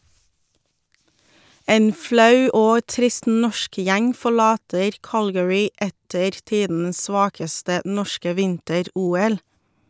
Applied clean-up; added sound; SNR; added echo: none; none; none; none.